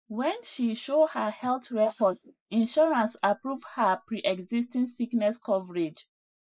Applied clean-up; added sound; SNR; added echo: neural mask model Resemble Enhance denoiser.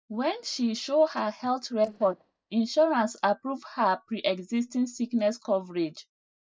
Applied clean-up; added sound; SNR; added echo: neural mask model DeepFilterNet 3.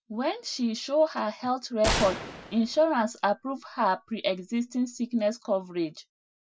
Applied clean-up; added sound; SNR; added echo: none; Gunshot, gunfire; 8 dB; none.